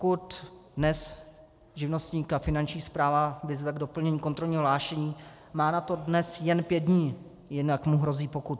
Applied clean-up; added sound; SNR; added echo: none; none; none; none.